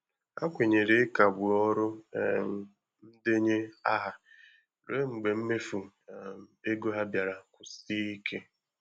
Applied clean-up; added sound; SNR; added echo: none; none; none; none.